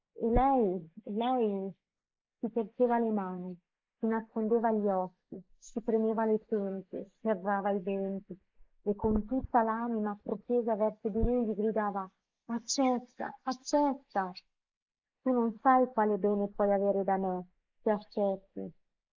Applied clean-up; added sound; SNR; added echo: neural mask model Resemble Enhance denoiser.